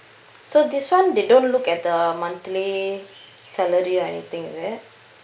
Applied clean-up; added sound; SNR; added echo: none; none; none; none.